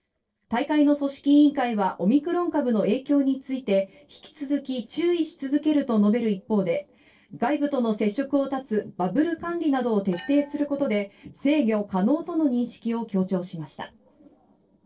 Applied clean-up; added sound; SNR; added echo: neural separator model SepFormer DNS4.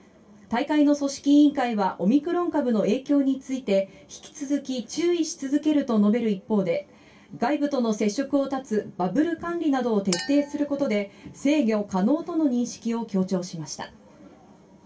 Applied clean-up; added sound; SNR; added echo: none; Chink, clink; 15 dB; reverberation time 0.2 s.